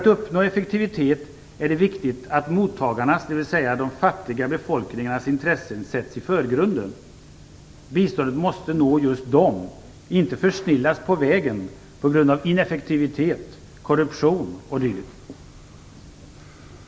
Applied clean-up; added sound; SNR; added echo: none; none; none; none.